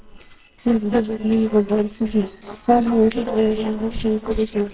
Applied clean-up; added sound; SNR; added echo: neural separator model SepFormer WHAMR!.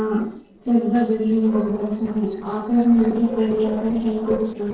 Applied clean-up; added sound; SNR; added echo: neural separator model SepFormer DNS4.